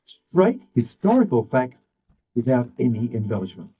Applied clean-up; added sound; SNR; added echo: neural mask model DeepFilterNet 3.